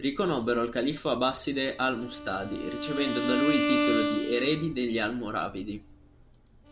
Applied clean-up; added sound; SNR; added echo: none; Bowed string instrument; 3 dB; none.